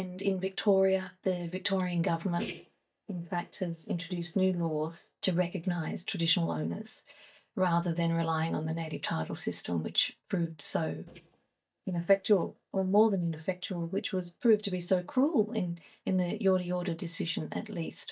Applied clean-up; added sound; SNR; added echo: neural mask model DeepFilterNet 3.